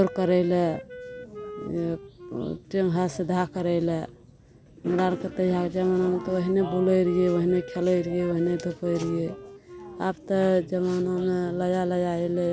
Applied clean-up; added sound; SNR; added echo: none; Wind instrument, woodwind instrument; 16 dB; none.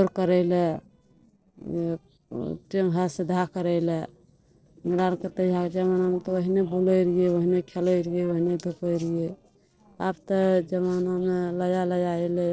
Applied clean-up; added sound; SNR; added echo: neural separator model SepFormer DNS4.